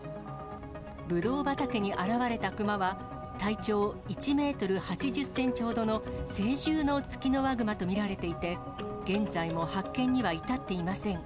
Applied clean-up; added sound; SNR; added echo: none; Telephone; 17 dB; none.